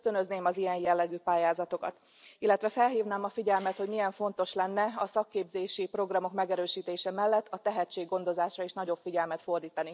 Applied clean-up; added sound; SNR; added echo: none; none; none; none.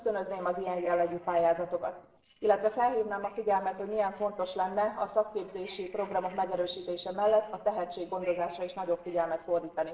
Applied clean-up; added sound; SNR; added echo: neural separator model SepFormer DNS4.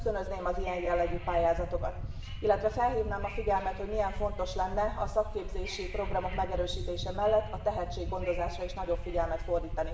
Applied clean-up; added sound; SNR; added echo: none; Subway, metro, underground / Wind; 5 dB; reverberation time 0.9 s.